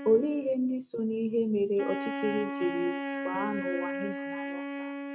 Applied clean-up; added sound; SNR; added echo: neural mask model RNNoise.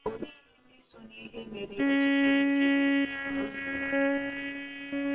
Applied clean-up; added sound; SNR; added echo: neural separator model SepFormer WHAM!.